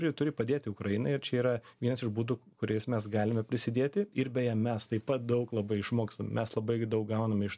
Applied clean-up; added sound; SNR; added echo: none; none; none; none.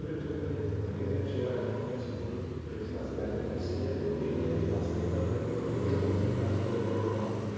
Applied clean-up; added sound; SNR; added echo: none; Car passing by; -4 dB; reverberation time 2.2 s.